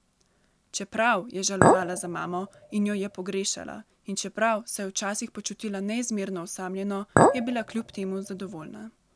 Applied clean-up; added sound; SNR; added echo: none; Chink, clink; -4 dB; none.